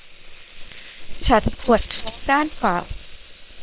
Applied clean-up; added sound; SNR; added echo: neural separator model SepFormer WHAM!.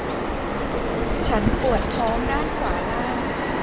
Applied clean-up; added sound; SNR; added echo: none; Bird vocalization, bird call, bird song; -5 dB; none.